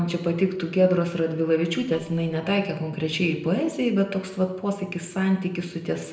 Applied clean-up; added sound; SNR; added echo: neural separator model SepFormer DNS4.